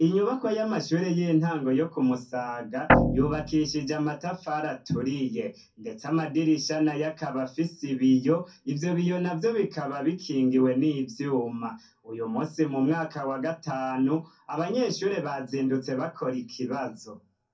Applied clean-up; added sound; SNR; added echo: none; Guitar; -3 dB; reverberation time 0.3 s.